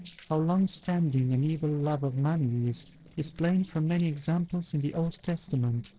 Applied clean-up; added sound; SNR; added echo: neural separator model SepFormer DNS4.